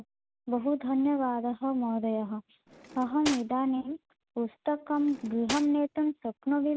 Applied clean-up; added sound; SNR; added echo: none; Cutlery, silverware; 12 dB; none.